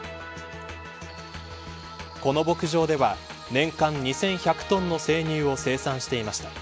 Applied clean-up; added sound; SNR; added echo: none; none; none; none.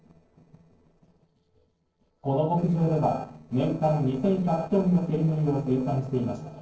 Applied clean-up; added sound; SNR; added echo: neural separator model SepFormer DNS4.